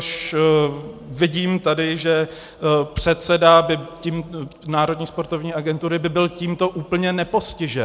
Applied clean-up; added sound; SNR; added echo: none; none; none; none.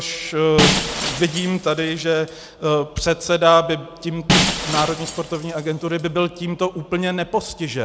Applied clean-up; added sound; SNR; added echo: none; Shatter; 4 dB; none.